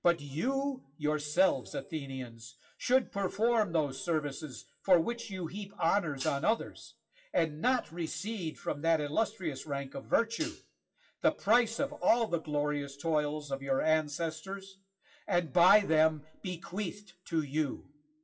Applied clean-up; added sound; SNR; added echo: classical method WPE with log-MMSE.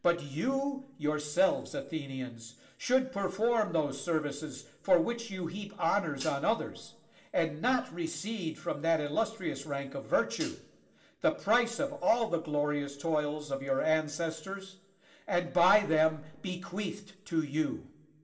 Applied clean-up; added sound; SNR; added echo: none; Hi-hat; 16 dB; reverberation time 0.6 s.